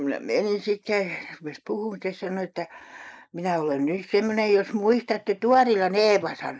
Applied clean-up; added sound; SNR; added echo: neural mask model Resemble Enhance denoiser.